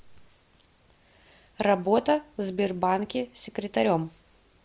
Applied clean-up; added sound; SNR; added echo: none; none; none; none.